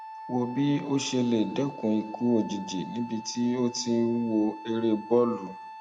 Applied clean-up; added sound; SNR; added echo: none; Wind instrument, woodwind instrument; 15 dB; none.